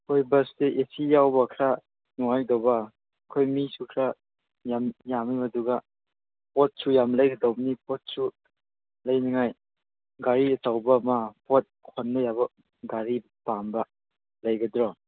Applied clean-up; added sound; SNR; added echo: none; none; none; none.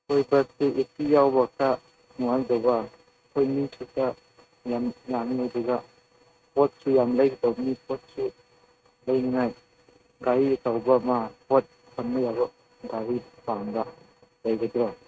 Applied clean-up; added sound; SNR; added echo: neural mask model RNNoise.